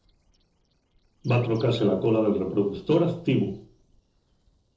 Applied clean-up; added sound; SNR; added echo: neural separator model SepFormer DNS4.